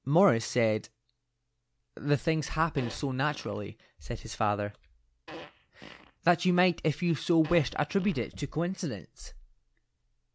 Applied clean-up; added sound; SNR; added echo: none; Fart; 17 dB; none.